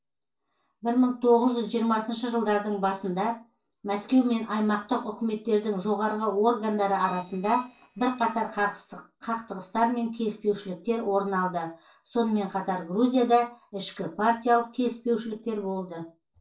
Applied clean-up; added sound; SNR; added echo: neural separator model SepFormer DNS4.